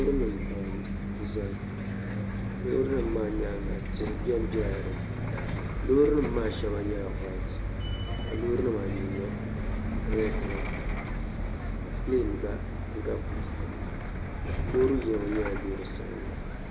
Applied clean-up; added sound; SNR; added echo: none; Bus; 0 dB; none.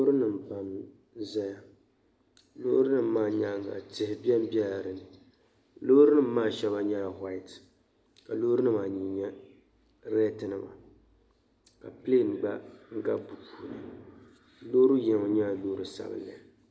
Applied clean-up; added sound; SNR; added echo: none; none; none; none.